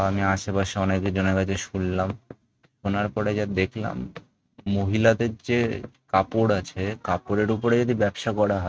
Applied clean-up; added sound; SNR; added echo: neural mask model RNNoise.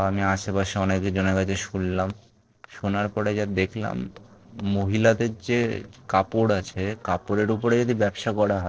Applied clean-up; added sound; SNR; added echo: neural separator model SepFormer DNS4.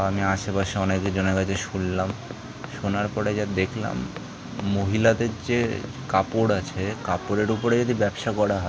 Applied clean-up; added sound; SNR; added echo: none; Walk, footsteps; 19 dB; none.